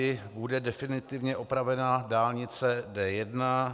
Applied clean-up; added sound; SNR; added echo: none; none; none; none.